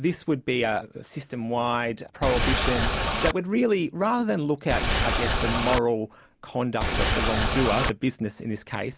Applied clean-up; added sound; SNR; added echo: none; Boat, Water vehicle; -2 dB; none.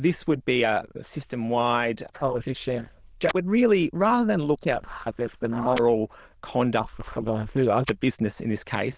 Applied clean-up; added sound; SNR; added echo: neural diffusion model UNIVERSE++.